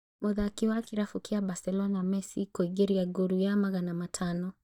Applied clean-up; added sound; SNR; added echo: neural mask model DeepFilterNet 3.